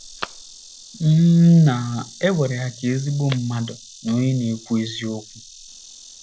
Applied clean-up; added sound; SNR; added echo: none; Insect + Telephone; 19 dB; none.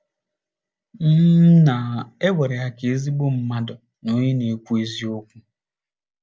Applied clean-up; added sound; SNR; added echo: none; none; none; none.